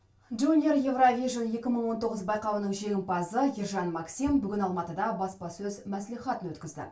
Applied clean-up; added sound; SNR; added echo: none; none; none; reverberation time 0.2 s.